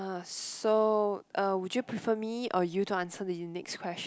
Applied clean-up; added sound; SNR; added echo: none; none; none; none.